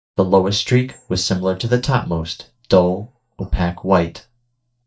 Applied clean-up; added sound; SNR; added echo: neural mask model DeepFilterNet 3.